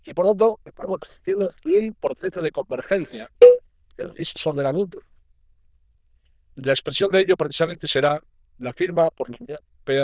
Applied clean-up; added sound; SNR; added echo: neural diffusion model UNIVERSE++.